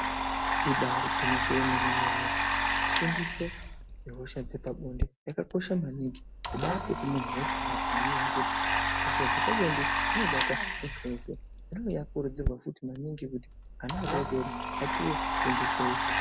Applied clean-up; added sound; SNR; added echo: none; Domestic sounds, home sounds; -5 dB; none.